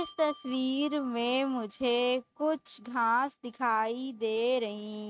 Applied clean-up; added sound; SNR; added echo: neural mask model RNNoise.